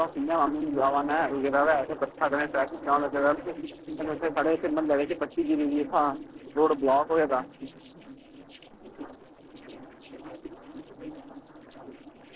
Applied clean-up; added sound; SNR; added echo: neural separator model SepFormer DNS4.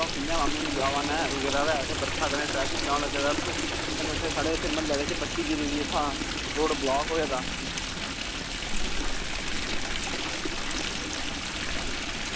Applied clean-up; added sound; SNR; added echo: none; Stream; -2 dB; none.